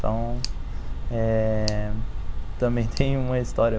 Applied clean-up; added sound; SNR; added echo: none; Tick; 0 dB; none.